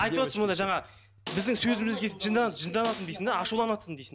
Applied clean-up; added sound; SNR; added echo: none; Snare drum; 16 dB; none.